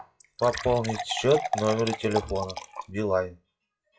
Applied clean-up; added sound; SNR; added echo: classical method WPE with log-MMSE.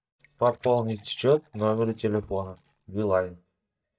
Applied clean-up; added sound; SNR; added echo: neural mask model DeepFilterNet 3.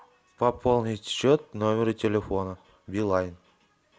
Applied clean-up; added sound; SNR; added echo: none; none; none; none.